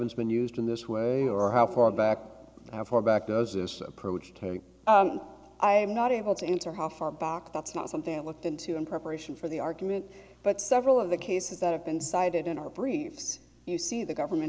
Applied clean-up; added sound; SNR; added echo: none; none; none; none.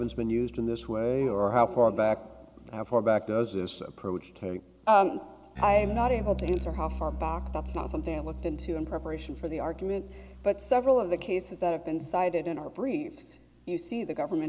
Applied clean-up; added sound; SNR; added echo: none; Bass guitar; 12 dB; none.